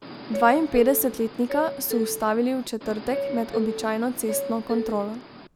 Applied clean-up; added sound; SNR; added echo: none; Subway, metro, underground; 7 dB; none.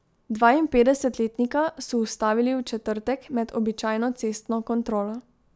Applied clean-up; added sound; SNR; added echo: none; none; none; none.